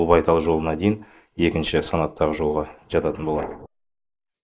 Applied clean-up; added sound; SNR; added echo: neural mask model Resemble Enhance denoiser.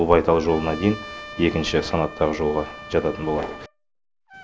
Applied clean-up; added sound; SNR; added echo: none; Trumpet; 17 dB; none.